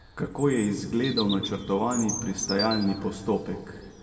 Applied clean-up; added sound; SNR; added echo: none; Bird vocalization, bird call, bird song; 10 dB; reverberation time 1.8 s.